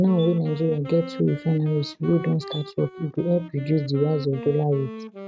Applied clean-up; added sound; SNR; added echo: neural mask model RNNoise.